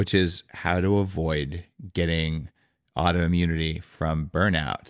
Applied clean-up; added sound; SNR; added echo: none; none; none; none.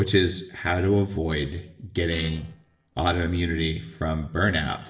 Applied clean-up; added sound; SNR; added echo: neural separator model SepFormer DNS4.